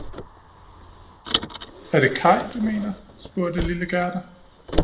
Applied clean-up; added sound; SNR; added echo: none; Car; 5 dB; reverberation time 0.6 s.